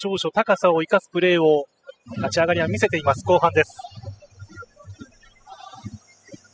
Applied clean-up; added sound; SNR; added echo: classical method spectral subtraction.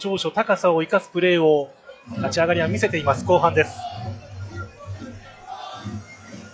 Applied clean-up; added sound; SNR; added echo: classical method log-MMSE.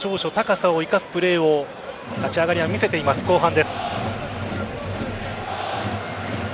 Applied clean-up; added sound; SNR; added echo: none; Engine / Car; 19 dB; none.